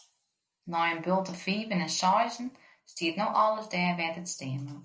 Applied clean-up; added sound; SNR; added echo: none; none; none; none.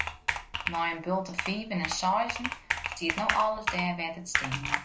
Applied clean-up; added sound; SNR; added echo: none; Computer keyboard; 2 dB; none.